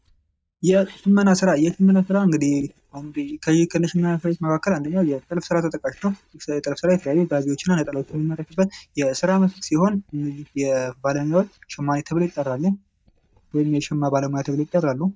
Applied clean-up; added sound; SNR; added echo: neural mask model DeepFilterNet 3.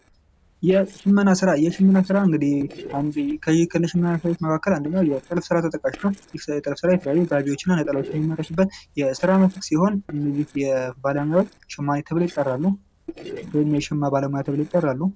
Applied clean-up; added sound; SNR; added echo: neural separator model SepFormer DNS4.